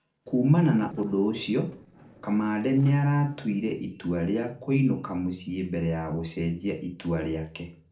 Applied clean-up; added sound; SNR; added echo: neural separator model SepFormer DNS4.